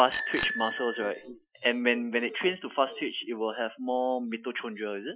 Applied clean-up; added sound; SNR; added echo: classical method Wiener filter.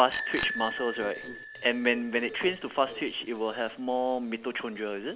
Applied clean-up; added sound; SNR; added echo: none; Bicycle bell; 11 dB; none.